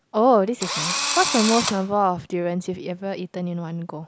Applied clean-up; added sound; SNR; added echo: none; Engine / Drill; 2 dB; none.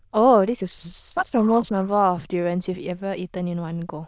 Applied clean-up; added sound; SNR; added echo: neural diffusion model UNIVERSE++.